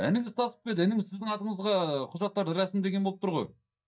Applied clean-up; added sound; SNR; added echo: neural mask model DeepFilterNet 3.